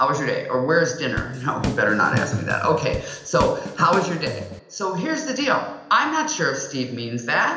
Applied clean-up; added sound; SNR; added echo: none; Drum kit; 8 dB; reverberation time 0.8 s.